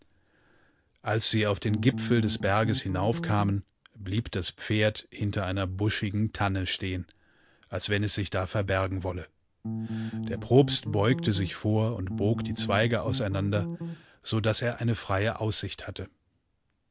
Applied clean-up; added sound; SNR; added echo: none; Bass guitar; 6 dB; none.